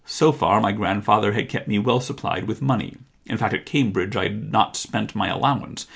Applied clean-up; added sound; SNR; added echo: none; none; none; none.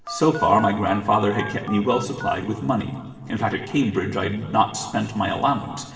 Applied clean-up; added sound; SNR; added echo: none; Telephone; 16 dB; reverberation time 2.4 s.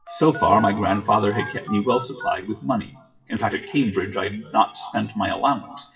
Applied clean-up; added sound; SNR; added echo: classical method WPE with log-MMSE.